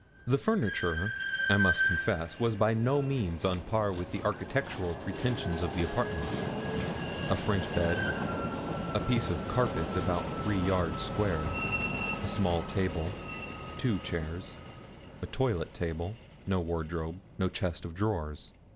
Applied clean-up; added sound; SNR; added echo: none; Train; 4 dB; none.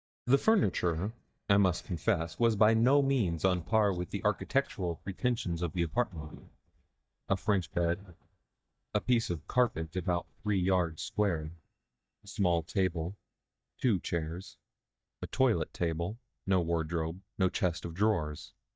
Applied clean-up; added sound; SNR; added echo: neural mask model DeepFilterNet 3.